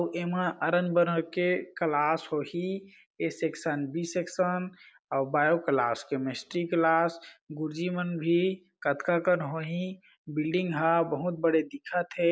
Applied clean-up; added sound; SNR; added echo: none; none; none; none.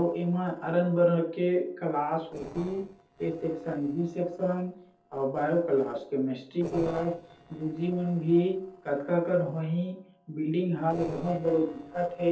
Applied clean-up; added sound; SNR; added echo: neural separator model SepFormer DNS4.